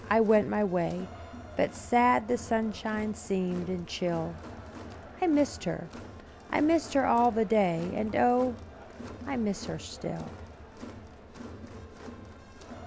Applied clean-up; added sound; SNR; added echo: none; Crowd; 14 dB; none.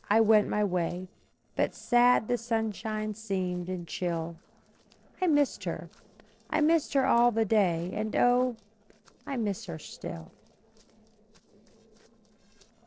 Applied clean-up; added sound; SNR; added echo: neural separator model SepFormer DNS4.